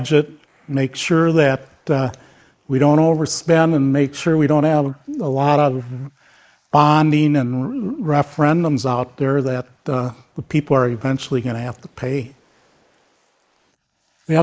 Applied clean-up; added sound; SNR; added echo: neural mask model Resemble Enhance denoiser.